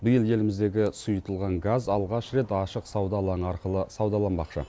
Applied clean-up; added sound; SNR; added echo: none; none; none; none.